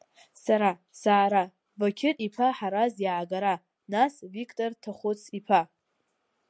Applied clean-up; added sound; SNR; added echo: none; none; none; none.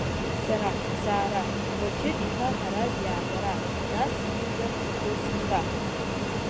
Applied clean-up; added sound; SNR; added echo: none; Fixed-wing aircraft, airplane; -4 dB; none.